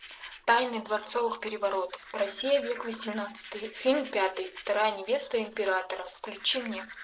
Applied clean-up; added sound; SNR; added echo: none; Domestic sounds, home sounds; 17 dB; none.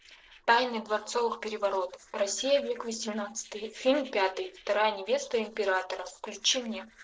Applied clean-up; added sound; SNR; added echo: neural separator model SepFormer DNS4.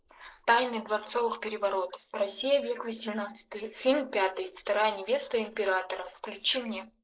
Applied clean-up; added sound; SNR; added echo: neural mask model Resemble Enhance denoiser.